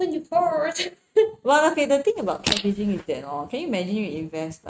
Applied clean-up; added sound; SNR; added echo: neural mask model RNNoise.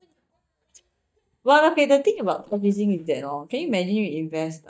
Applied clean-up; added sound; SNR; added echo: neural mask model DeepFilterNet 3.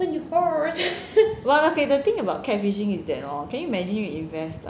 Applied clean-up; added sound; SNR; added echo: none; none; none; none.